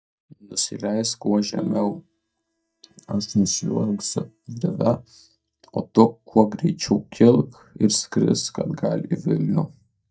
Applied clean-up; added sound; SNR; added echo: neural mask model DeepFilterNet 3.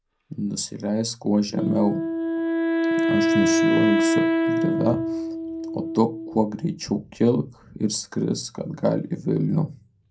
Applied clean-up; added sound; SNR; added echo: none; Wind instrument, woodwind instrument; 0 dB; reverberation time 0.2 s.